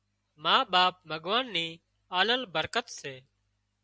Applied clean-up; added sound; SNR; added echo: none; none; none; none.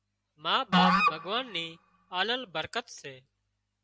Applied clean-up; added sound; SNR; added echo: none; Musical instrument; -3 dB; none.